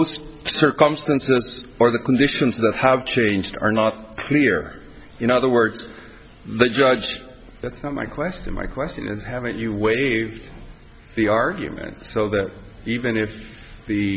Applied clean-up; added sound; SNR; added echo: none; none; none; none.